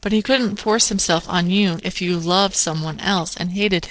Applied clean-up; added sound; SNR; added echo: neural separator model SepFormer DNS4.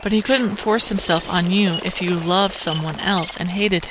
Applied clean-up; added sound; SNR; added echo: none; Bird vocalization, bird call, bird song + Bird; 14 dB; none.